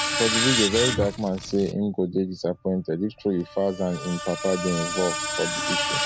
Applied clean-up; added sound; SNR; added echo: none; Screech; 3 dB; none.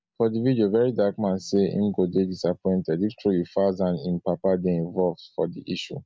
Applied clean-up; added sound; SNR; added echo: none; none; none; none.